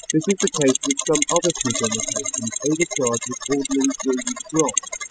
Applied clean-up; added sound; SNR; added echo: classical method spectral subtraction.